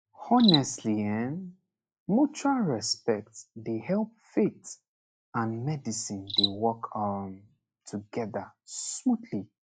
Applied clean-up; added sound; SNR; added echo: classical method log-MMSE.